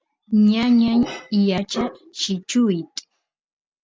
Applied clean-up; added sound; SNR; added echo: none; none; none; none.